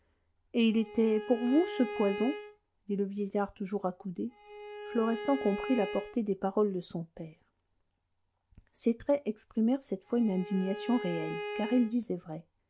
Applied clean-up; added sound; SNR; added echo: none; Bowed string instrument; 10 dB; none.